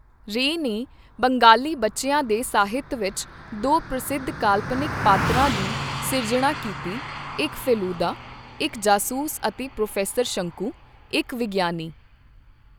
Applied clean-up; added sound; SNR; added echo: none; Car passing by; 9 dB; none.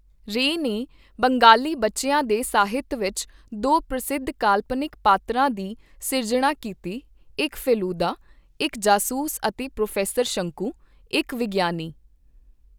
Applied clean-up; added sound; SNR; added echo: none; none; none; none.